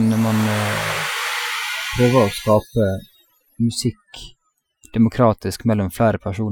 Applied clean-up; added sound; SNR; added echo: classical method Wiener filter.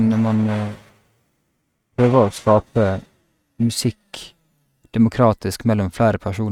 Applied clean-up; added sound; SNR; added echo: neural mask model RNNoise.